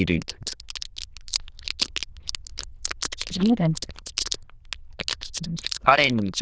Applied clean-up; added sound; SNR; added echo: neural diffusion model UNIVERSE++.